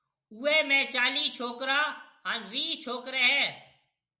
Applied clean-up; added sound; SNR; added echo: none; none; none; none.